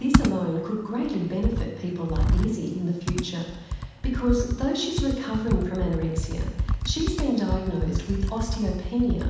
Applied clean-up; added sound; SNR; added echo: none; Computer keyboard; 0 dB; reverberation time 1.1 s.